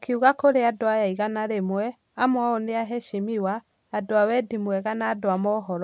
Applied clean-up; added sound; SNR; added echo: none; none; none; none.